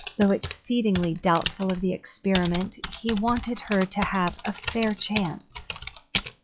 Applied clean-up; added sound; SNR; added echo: classical method log-MMSE.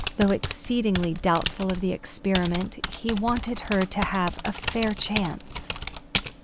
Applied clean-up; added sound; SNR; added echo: none; Typing; 6 dB; none.